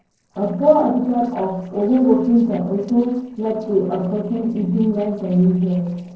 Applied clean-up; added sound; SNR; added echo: neural separator model SepFormer DNS4.